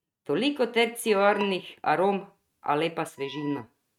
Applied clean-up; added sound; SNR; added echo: neural mask model RNNoise.